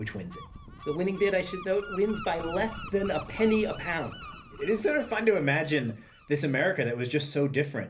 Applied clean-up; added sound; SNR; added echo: none; Gull, seagull; 16 dB; reverberation time 0.3 s.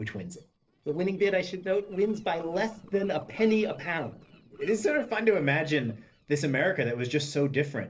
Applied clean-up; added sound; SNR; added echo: neural separator model SepFormer DNS4.